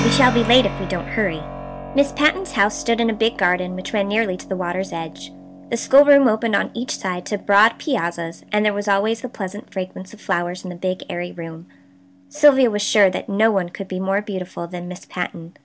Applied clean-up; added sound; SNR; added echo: none; Keyboard (musical); 13 dB; none.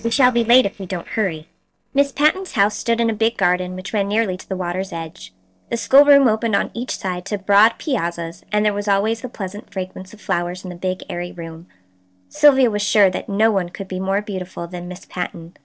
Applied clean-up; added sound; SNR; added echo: neural separator model SepFormer DNS4.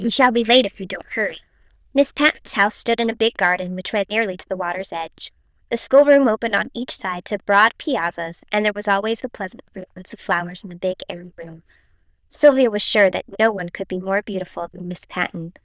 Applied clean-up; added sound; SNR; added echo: neural diffusion model UNIVERSE++.